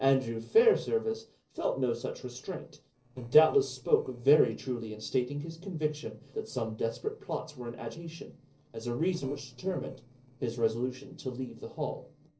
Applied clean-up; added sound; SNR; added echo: neural separator model SepFormer DNS4.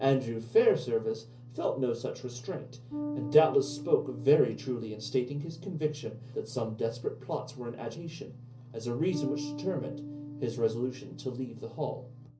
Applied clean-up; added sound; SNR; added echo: none; Bass guitar; 13 dB; reverberation time 0.5 s.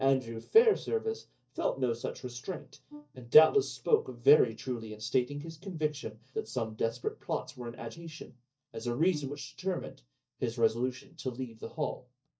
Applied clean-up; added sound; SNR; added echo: neural mask model DeepFilterNet 3.